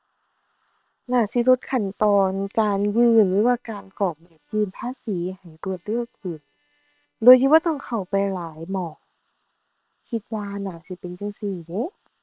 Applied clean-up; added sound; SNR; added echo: neural separator model SepFormer WHAM!.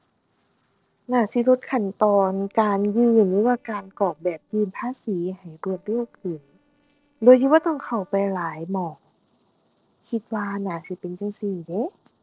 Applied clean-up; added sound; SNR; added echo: neural separator model SepFormer DNS4.